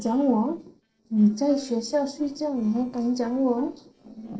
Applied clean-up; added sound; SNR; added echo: neural separator model SepFormer DNS4.